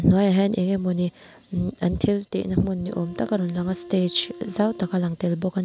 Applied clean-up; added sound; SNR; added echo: none; Wind instrument, woodwind instrument; 19 dB; none.